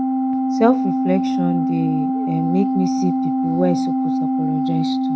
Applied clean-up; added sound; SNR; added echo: none; Organ; -4 dB; none.